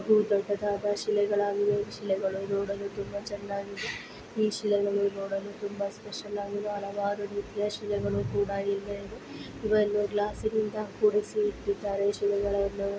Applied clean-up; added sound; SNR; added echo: none; none; none; none.